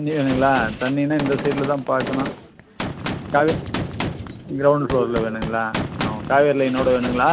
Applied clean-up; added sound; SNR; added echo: none; Gunshot, gunfire; 8 dB; none.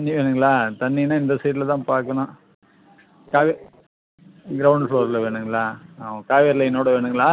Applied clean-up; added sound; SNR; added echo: none; none; none; none.